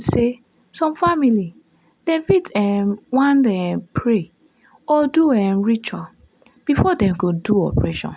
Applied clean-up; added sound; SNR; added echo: none; none; none; none.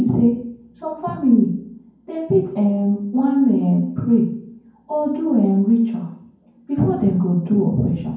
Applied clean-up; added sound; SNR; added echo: none; none; none; reverberation time 0.9 s.